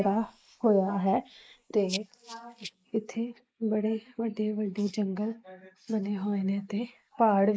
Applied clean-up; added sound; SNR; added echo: neural mask model Resemble Enhance denoiser.